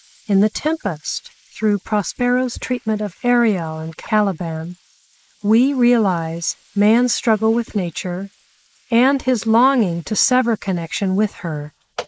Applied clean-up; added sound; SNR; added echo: neural mask model Resemble Enhance denoiser.